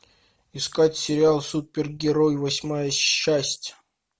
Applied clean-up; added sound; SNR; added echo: none; none; none; none.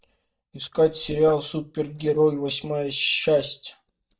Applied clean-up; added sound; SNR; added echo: neural mask model DeepFilterNet 3.